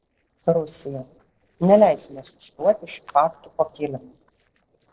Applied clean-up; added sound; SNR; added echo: neural separator model SepFormer DNS4.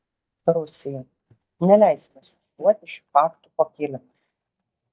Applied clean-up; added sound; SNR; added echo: neural mask model DeepFilterNet 3.